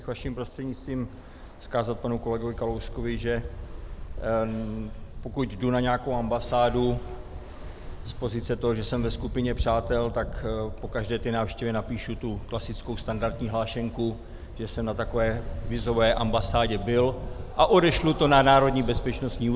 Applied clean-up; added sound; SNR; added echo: none; Ocean; 9 dB; none.